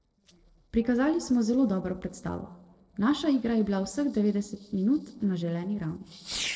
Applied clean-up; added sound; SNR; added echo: neural separator model SepFormer DNS4.